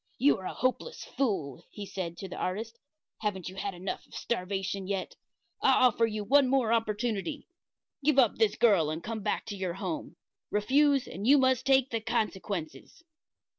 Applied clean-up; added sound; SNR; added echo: none; none; none; none.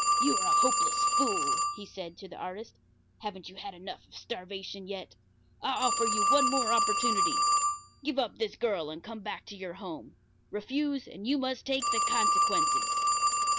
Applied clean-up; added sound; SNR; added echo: none; Telephone; -5 dB; none.